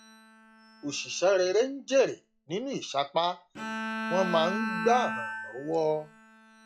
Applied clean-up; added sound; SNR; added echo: classical method log-MMSE.